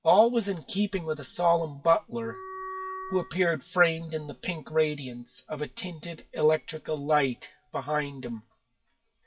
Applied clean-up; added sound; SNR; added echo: classical method WPE with log-MMSE.